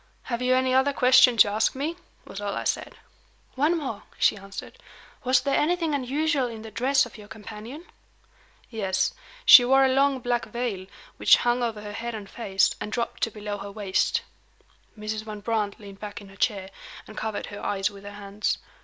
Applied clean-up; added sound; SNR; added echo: none; none; none; none.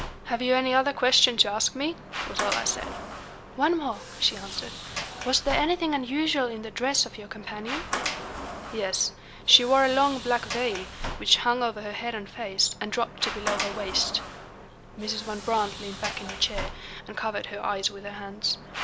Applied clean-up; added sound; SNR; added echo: none; Sliding door; 9 dB; none.